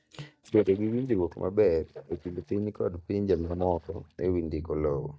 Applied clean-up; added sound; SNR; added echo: neural mask model DeepFilterNet 3.